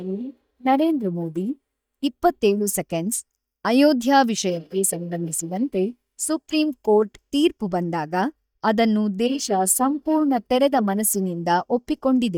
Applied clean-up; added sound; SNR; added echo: neural mask model DeepFilterNet 3.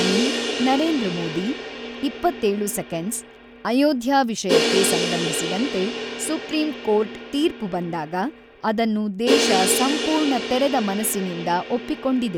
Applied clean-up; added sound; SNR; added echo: none; Crash cymbal; 4 dB; none.